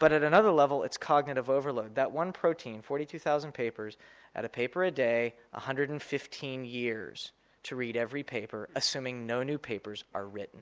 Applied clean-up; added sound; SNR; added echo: none; none; none; none.